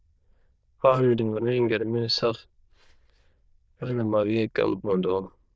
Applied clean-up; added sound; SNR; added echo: neural diffusion model UNIVERSE++.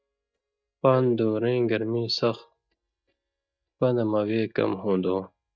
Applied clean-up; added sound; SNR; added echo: neural mask model DeepFilterNet 3.